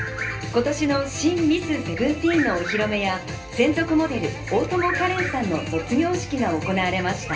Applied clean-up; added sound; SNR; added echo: none; Bird vocalization, bird call, bird song; 12 dB; reverberation time 0.3 s.